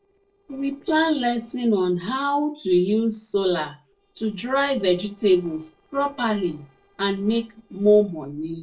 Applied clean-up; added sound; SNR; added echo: neural separator model SepFormer DNS4.